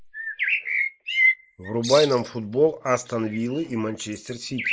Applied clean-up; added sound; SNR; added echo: neural mask model Resemble Enhance denoiser.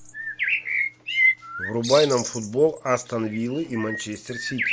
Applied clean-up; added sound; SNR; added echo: none; Bird; 2 dB; none.